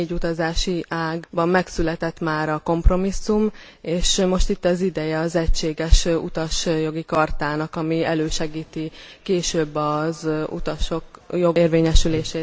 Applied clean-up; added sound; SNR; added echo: none; none; none; none.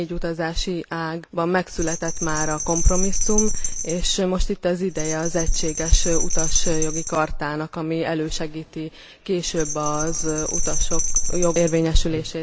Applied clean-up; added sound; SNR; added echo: none; Bell; -1 dB; none.